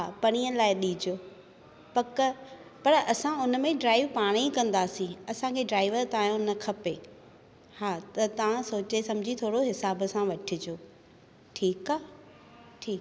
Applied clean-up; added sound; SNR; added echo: none; none; none; none.